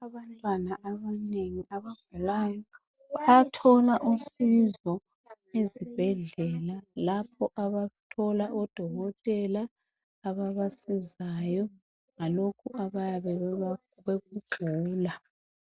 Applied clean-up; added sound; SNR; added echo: none; none; none; none.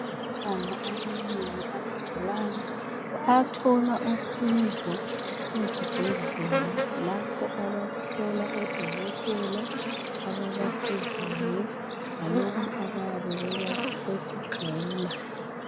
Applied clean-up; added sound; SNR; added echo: none; Bird / Insect; 1 dB; none.